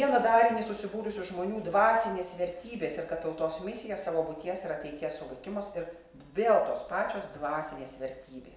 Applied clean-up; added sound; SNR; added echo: none; none; none; none.